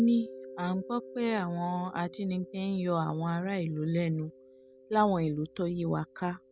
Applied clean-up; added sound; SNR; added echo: none; Mallet percussion; 18 dB; none.